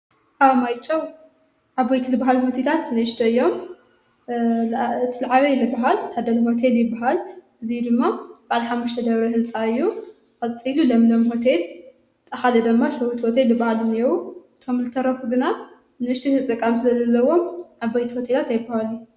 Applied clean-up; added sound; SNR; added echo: none; none; none; none.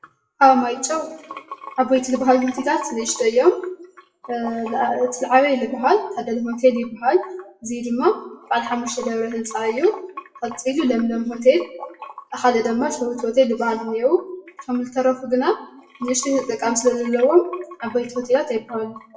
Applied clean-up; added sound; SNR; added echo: classical method WPE with log-MMSE.